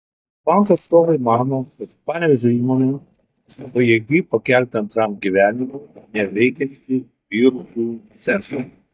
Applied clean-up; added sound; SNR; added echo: neural mask model DeepFilterNet 3.